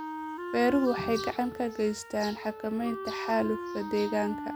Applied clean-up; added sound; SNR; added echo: none; Wind instrument, woodwind instrument; 8 dB; none.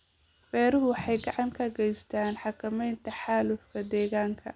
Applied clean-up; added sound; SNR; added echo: none; none; none; none.